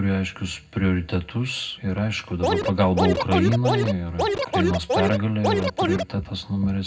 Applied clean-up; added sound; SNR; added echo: none; Scratching (performance technique); 0 dB; reverberation time 0.3 s.